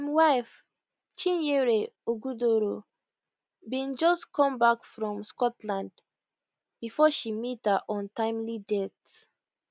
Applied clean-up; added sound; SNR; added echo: none; none; none; none.